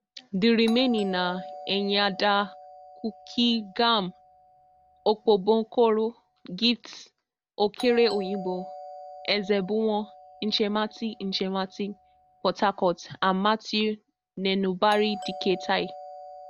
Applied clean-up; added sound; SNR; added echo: none; Doorbell; 17 dB; none.